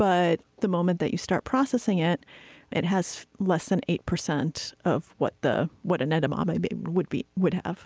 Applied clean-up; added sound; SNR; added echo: none; none; none; none.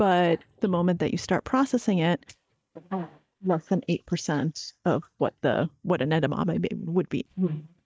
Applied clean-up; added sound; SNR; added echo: neural mask model DeepFilterNet 3.